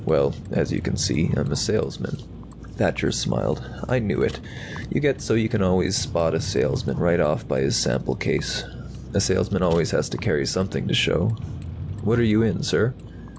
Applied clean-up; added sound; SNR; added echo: none; Vehicle; 11 dB; none.